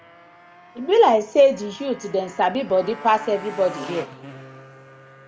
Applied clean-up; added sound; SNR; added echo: none; Motorcycle; 18 dB; none.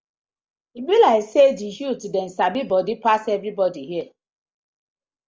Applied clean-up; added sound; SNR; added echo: none; none; none; none.